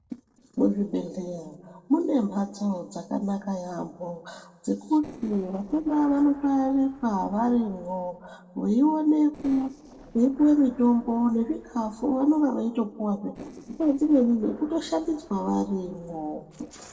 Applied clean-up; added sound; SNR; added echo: neural separator model SepFormer DNS4.